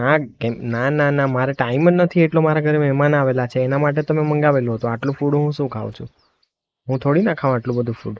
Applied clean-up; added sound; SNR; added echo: neural mask model Resemble Enhance denoiser.